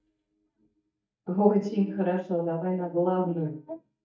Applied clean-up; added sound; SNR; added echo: neural mask model DeepFilterNet 3.